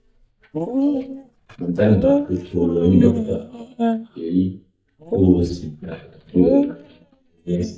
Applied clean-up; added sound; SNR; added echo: neural mask model DeepFilterNet 3.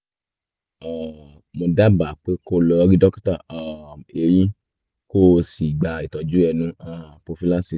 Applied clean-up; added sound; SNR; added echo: none; none; none; none.